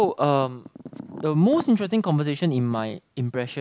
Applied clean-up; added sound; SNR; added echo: none; none; none; none.